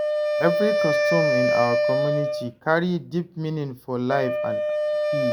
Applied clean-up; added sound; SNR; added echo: none; Wind instrument, woodwind instrument; -3 dB; none.